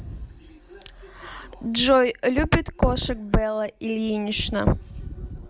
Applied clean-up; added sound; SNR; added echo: none; none; none; none.